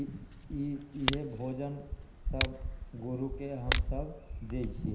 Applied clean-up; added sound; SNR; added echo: none; Tick; -4 dB; reverberation time 0.9 s.